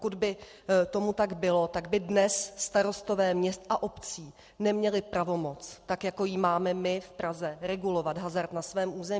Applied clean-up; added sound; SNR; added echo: none; none; none; none.